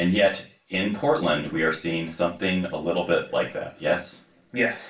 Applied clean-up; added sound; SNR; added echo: none; none; none; reverberation time 0.3 s.